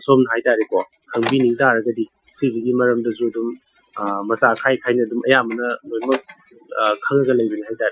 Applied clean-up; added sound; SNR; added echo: classical method Wiener filter.